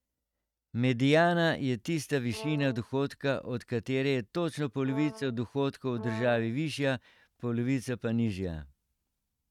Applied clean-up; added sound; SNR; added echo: neural mask model RNNoise.